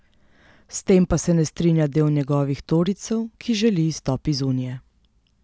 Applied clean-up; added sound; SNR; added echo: none; none; none; none.